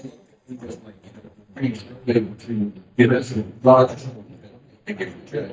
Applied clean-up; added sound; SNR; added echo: neural mask model DeepFilterNet 3.